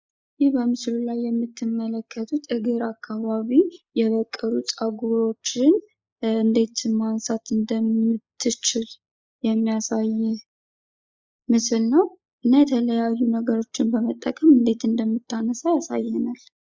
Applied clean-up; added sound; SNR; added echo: neural mask model Resemble Enhance denoiser.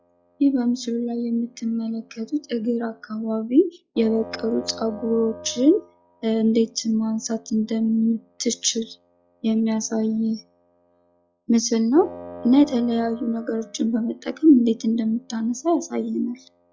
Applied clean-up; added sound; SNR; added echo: classical method log-MMSE.